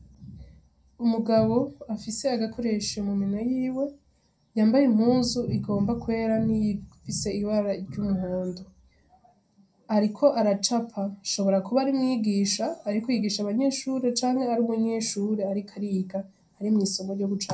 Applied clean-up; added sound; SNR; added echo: none; none; none; reverberation time 0.2 s.